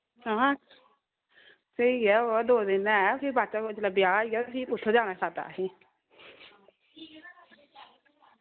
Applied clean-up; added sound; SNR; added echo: none; none; none; none.